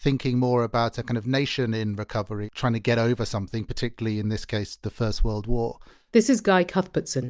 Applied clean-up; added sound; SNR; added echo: none; none; none; none.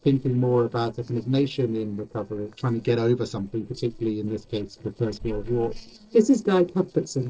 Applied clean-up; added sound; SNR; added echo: neural separator model SepFormer DNS4.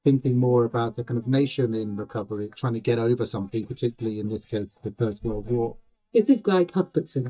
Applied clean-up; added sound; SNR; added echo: neural mask model DeepFilterNet 3.